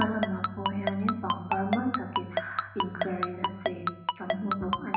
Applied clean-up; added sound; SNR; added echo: none; Ringtone; 0 dB; reverberation time 1.0 s.